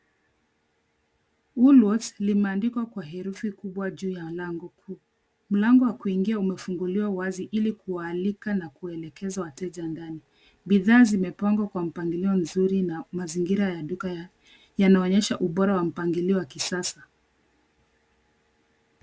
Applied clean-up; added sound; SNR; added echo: none; none; none; none.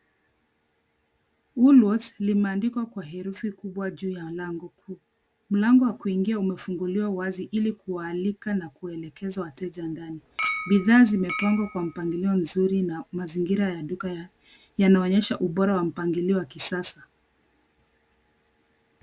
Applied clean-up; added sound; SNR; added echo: none; Chink, clink; 8 dB; none.